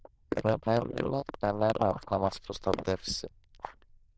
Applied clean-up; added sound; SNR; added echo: neural diffusion model UNIVERSE++.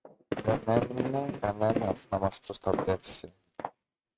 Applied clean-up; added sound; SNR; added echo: neural mask model RNNoise.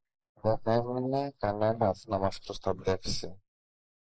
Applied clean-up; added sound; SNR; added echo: neural mask model Resemble Enhance denoiser.